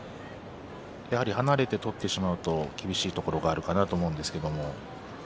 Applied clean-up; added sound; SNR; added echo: none; none; none; none.